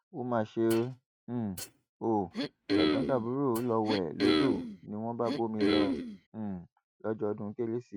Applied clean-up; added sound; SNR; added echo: neural mask model RNNoise.